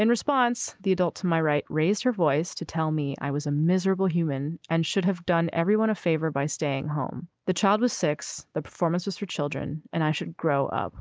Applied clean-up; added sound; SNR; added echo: none; none; none; none.